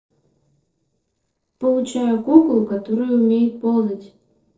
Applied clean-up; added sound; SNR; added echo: neural separator model SepFormer DNS4.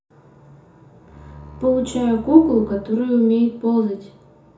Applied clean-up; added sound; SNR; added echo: none; Bowed string instrument; 20 dB; reverberation time 0.7 s.